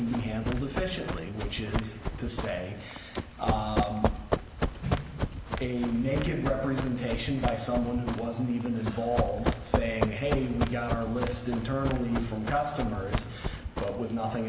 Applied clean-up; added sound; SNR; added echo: none; Run; 2 dB; none.